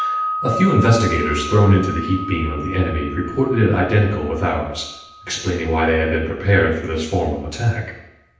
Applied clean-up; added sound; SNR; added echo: none; Wind chime; 11 dB; reverberation time 0.9 s.